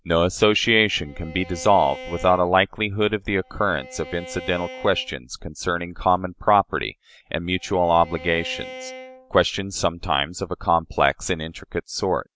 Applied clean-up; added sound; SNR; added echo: none; Bowed string instrument; 17 dB; none.